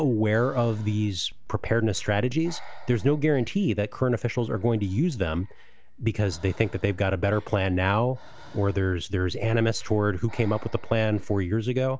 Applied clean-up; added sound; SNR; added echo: none; Breathing; 12 dB; none.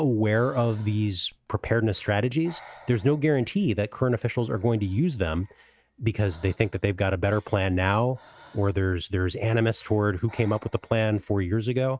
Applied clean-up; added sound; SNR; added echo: neural mask model RNNoise.